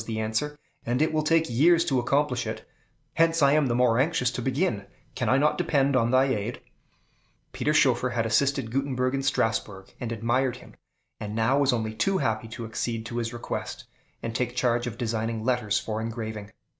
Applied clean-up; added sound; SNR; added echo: none; none; none; none.